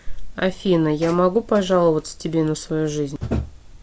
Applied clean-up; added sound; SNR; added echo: none; none; none; none.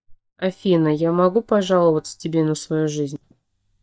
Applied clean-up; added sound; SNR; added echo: neural mask model DeepFilterNet 3.